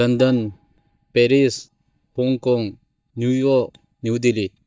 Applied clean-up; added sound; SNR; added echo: neural mask model DeepFilterNet 3.